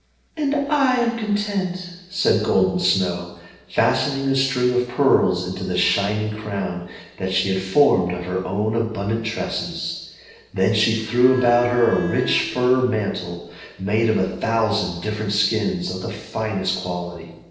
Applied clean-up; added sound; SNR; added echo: neural separator model SepFormer DNS4.